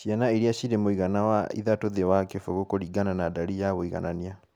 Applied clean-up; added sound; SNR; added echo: none; none; none; none.